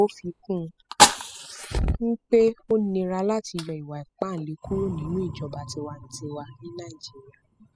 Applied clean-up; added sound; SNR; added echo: classical method spectral subtraction.